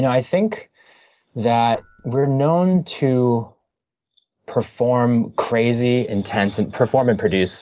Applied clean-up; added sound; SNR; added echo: neural separator model SepFormer DNS4.